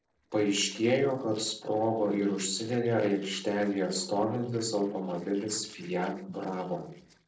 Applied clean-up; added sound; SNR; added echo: neural separator model SepFormer DNS4.